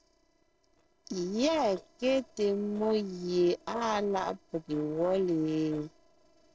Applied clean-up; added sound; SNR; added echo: neural separator model SepFormer DNS4.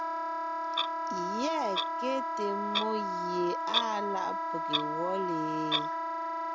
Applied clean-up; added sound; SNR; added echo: none; Clock + Wind instrument, woodwind instrument; -4 dB; none.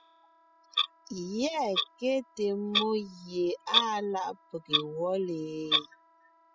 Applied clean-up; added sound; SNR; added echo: classical method spectral subtraction.